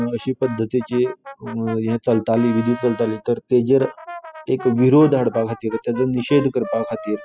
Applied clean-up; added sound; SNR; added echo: classical method spectral subtraction.